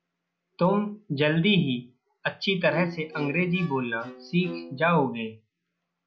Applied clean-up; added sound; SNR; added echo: none; Bowed string instrument; 14 dB; none.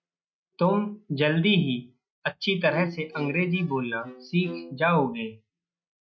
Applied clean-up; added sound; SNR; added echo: neural mask model RNNoise.